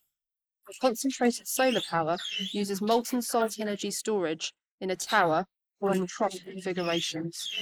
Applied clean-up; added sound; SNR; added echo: neural mask model Resemble Enhance denoiser.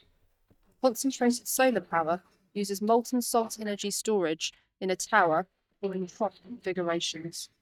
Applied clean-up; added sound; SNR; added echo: neural mask model DeepFilterNet 3.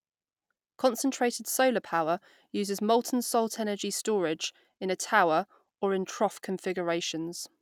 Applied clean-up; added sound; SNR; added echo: none; none; none; none.